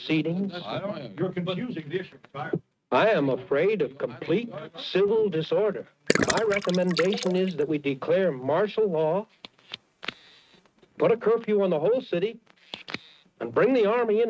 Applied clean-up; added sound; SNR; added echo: neural mask model RNNoise.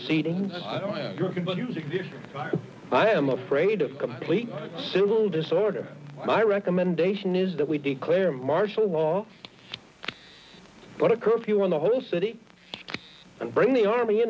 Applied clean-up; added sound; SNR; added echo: none; none; none; none.